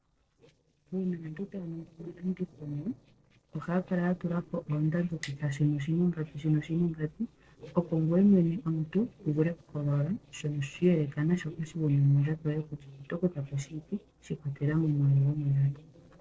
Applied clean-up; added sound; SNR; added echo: neural separator model SepFormer DNS4.